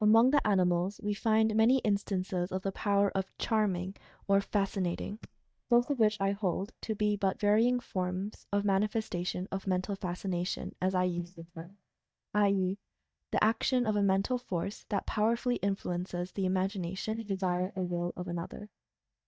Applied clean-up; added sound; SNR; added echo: neural mask model DeepFilterNet 3.